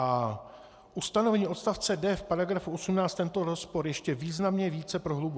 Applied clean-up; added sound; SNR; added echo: none; none; none; none.